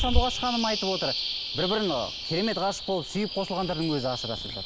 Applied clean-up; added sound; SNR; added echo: none; Bird + Bird vocalization, bird call, bird song; 1 dB; none.